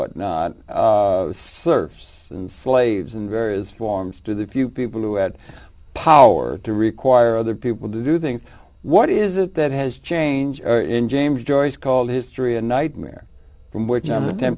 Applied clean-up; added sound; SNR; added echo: none; none; none; none.